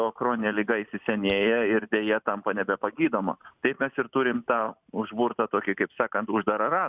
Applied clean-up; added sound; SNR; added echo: neural mask model RNNoise.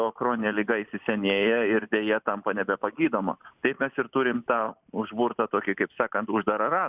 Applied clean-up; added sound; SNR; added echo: neural mask model Resemble Enhance denoiser.